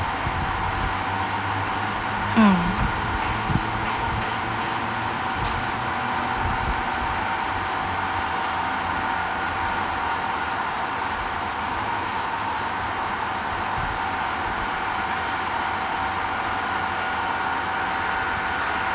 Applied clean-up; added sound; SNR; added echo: none; none; none; none.